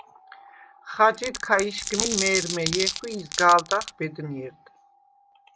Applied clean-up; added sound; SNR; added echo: none; Glass; 5 dB; none.